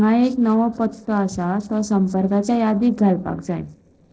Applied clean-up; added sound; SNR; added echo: neural separator model SepFormer DNS4.